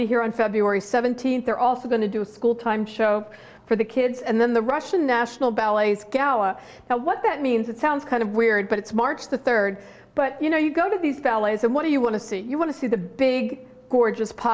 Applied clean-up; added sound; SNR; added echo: none; none; none; none.